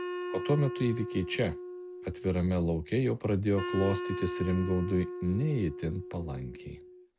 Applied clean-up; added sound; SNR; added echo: none; Wind instrument, woodwind instrument; 8 dB; none.